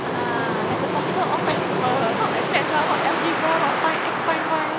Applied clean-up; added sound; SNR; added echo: none; Wind; -2 dB; none.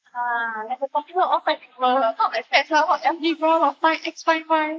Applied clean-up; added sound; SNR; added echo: neural mask model Resemble Enhance denoiser.